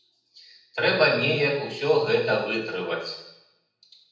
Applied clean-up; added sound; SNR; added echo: none; none; none; reverberation time 0.8 s.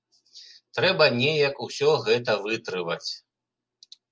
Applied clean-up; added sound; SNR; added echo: none; none; none; none.